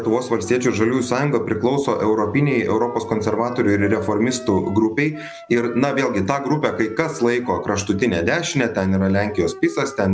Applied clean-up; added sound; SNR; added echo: none; Wind instrument, woodwind instrument; 18 dB; none.